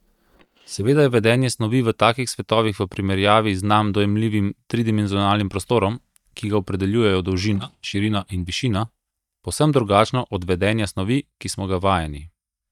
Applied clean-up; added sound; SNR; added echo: neural mask model DeepFilterNet 3.